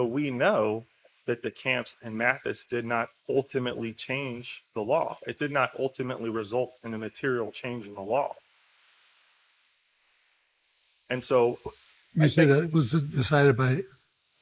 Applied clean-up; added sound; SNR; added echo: neural mask model Resemble Enhance denoiser.